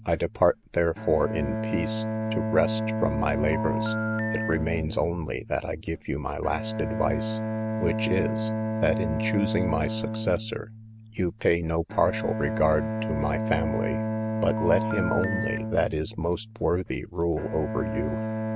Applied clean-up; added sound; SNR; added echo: none; Telephone + Bowed string instrument; 2 dB; none.